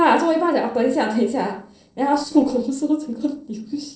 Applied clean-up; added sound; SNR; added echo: neural separator model SepFormer DNS4.